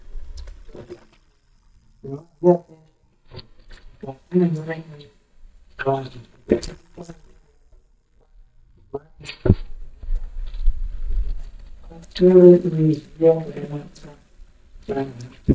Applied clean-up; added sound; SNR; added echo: neural mask model DeepFilterNet 3.